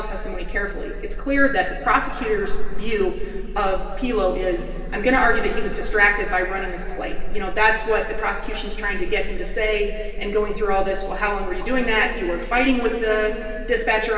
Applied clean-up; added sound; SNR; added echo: none; none; none; reverberation time 2.9 s.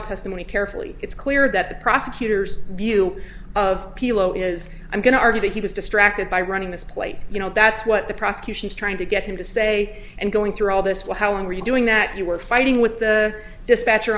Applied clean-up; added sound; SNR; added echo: none; none; none; none.